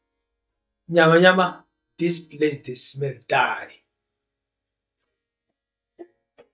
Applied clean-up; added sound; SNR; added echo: neural mask model DeepFilterNet 3.